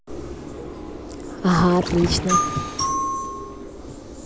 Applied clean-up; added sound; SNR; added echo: none; Splash, splatter; 14 dB; none.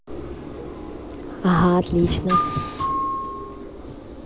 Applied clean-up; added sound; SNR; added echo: none; none; none; none.